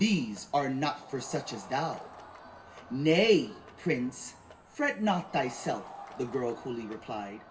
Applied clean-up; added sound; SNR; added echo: none; Crowd; 18 dB; reverberation time 0.8 s.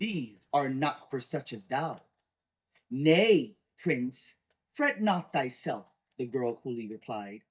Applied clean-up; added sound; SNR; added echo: neural mask model DeepFilterNet 3.